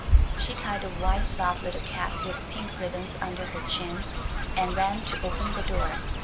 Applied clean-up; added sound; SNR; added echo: none; Fowl; -4 dB; none.